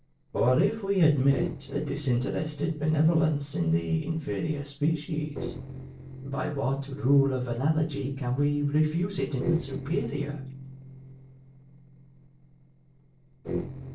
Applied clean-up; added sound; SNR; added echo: neural separator model SepFormer DNS4.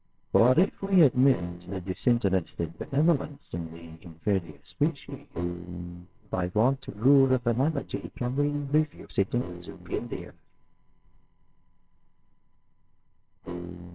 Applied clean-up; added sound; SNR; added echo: neural separator model SepFormer WHAMR!.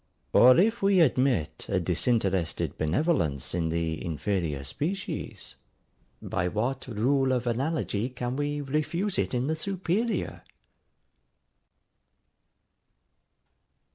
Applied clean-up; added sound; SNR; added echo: none; none; none; none.